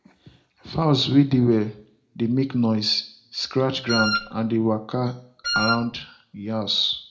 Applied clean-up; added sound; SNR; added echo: none; Wind instrument, woodwind instrument; 2 dB; reverberation time 0.3 s.